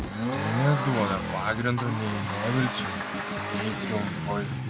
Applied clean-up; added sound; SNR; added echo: none; Accelerating, revving, vroom; 2 dB; none.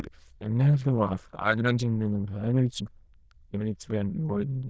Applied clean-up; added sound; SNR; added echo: neural diffusion model UNIVERSE++.